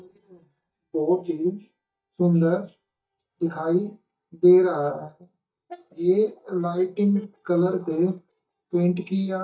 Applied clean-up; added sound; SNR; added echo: neural mask model DeepFilterNet 3.